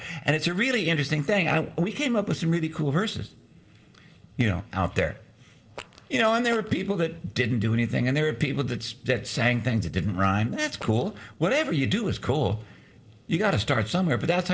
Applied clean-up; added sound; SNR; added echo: neural separator model SepFormer DNS4.